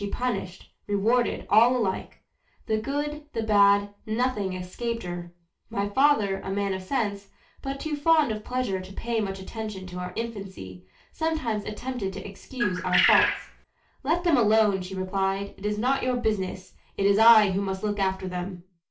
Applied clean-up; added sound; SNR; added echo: none; Bird; 0 dB; reverberation time 0.3 s.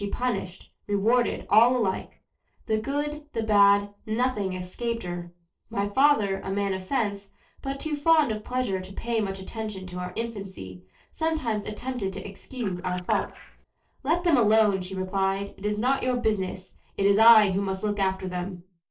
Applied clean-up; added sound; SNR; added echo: neural separator model SepFormer DNS4.